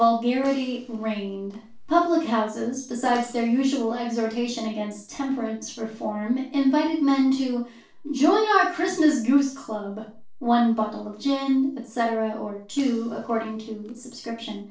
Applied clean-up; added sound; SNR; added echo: neural separator model SepFormer DNS4.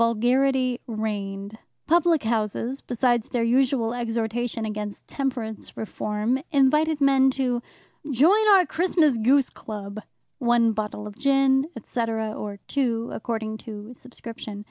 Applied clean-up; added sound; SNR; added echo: none; none; none; none.